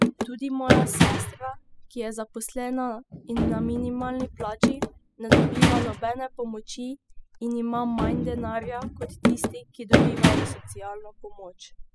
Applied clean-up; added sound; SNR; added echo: classical method spectral subtraction.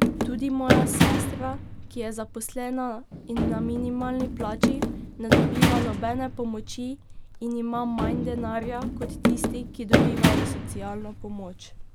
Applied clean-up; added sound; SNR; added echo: none; Run; -5 dB; none.